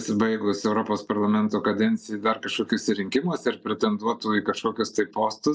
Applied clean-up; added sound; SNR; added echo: none; none; none; none.